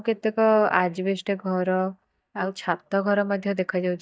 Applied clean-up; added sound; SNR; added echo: neural mask model DeepFilterNet 3.